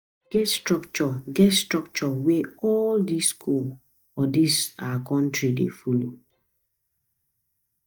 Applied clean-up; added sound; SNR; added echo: neural mask model DeepFilterNet 3.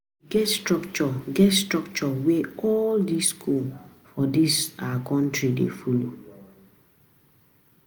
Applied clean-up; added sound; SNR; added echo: none; none; none; none.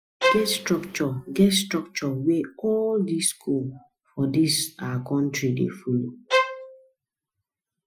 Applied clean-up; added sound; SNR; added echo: classical method Wiener filter.